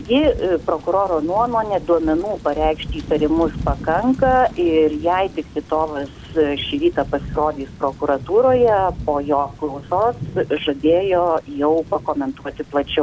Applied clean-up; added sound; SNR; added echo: none; Thunder / Rain; 13 dB; none.